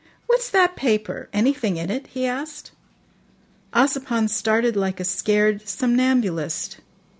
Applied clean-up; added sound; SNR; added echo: none; none; none; none.